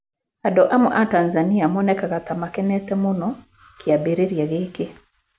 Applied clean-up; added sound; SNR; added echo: none; none; none; none.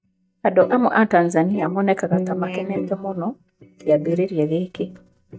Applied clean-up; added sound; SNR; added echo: neural mask model DeepFilterNet 3.